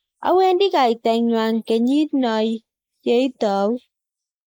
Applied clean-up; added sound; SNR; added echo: neural mask model Resemble Enhance denoiser.